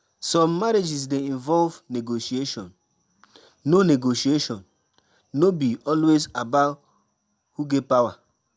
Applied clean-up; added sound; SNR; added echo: none; none; none; none.